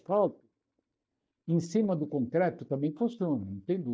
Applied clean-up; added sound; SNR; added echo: neural mask model DeepFilterNet 3.